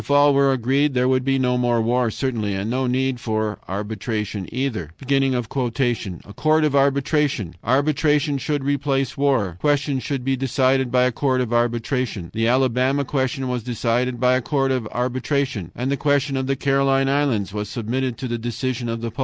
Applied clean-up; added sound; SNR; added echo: none; none; none; none.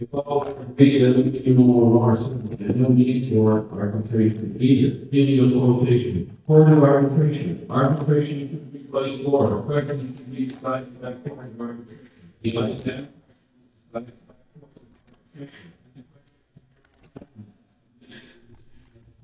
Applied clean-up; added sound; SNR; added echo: neural mask model DeepFilterNet 3.